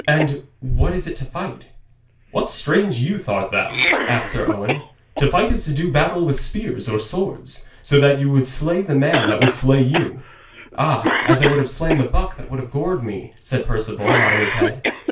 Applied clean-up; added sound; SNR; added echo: none; Cough; 6 dB; reverberation time 0.3 s.